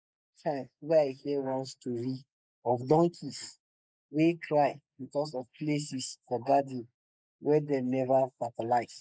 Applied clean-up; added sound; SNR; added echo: neural mask model Resemble Enhance denoiser.